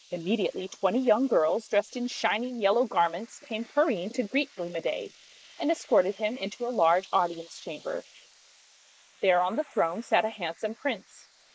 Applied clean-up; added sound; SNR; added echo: neural mask model Resemble Enhance denoiser.